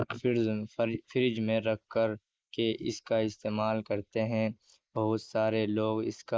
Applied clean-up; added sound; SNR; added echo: neural mask model Resemble Enhance denoiser.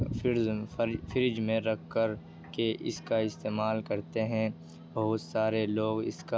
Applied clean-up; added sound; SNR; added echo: none; none; none; none.